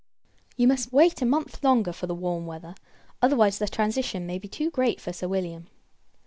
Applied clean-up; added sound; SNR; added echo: none; none; none; none.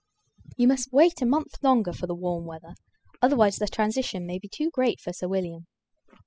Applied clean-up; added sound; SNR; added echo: classical method spectral subtraction.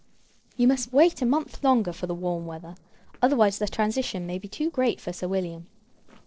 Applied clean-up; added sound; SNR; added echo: neural separator model SepFormer DNS4.